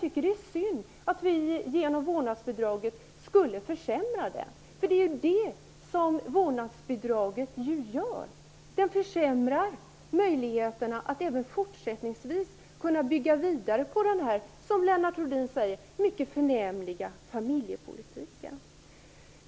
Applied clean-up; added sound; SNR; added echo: none; none; none; none.